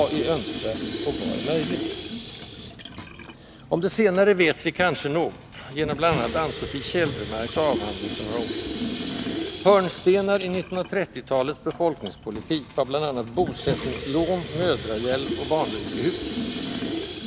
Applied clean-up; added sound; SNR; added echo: none; Sink (filling or washing) / Water tap, faucet; 7 dB; none.